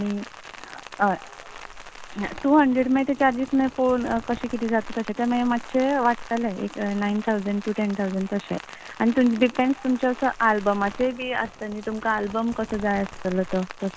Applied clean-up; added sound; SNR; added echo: none; Rain; 16 dB; none.